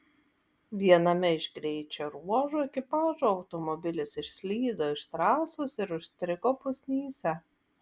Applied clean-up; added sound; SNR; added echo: none; none; none; none.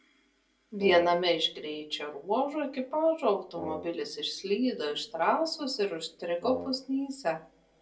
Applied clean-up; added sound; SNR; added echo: none; Wind instrument, woodwind instrument; 11 dB; reverberation time 0.2 s.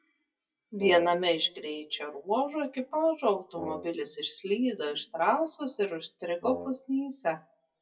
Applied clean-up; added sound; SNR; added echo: classical method WPE with log-MMSE.